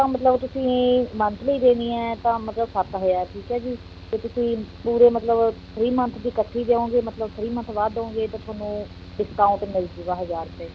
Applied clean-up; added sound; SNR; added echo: none; Mechanical fan; 17 dB; none.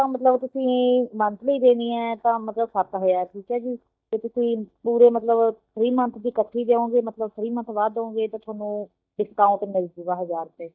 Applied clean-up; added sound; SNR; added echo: neural mask model DeepFilterNet 3.